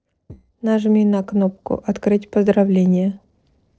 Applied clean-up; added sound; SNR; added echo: neural separator model SepFormer DNS4.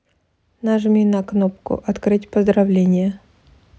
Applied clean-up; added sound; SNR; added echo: none; none; none; none.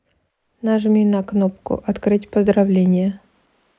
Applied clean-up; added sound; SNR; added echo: neural mask model Resemble Enhance denoiser.